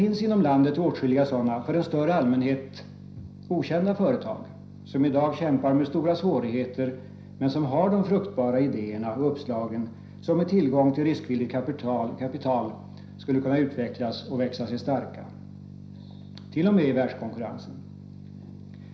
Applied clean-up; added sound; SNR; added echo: none; none; none; reverberation time 0.5 s.